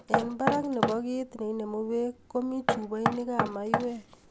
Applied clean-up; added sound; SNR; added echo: none; Knock; 0 dB; none.